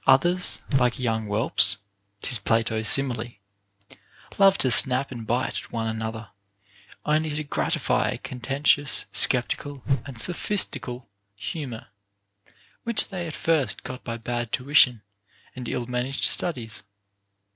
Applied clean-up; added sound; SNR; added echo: none; Whoosh, swoosh, swish; 5 dB; none.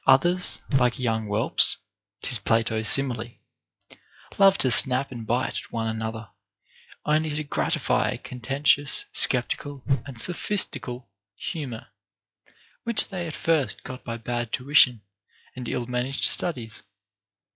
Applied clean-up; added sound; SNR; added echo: classical method log-MMSE.